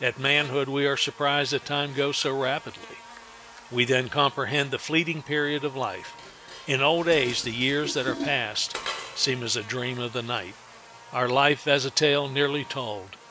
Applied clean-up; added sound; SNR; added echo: none; Buzz + Dishes, pots, and pans; 15 dB; none.